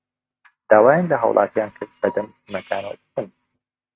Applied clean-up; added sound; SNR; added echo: neural mask model RNNoise.